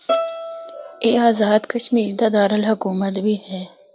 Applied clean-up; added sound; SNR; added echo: none; Bowed string instrument; 10 dB; none.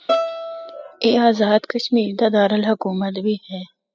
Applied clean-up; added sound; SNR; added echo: classical method spectral subtraction.